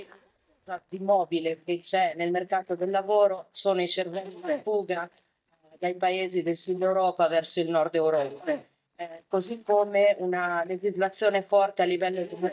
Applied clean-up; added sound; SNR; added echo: neural mask model DeepFilterNet 3.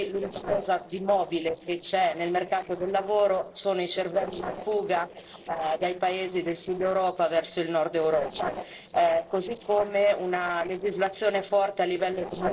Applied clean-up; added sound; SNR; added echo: neural separator model SepFormer DNS4.